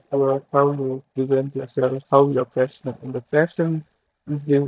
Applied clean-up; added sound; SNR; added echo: neural mask model DeepFilterNet 3.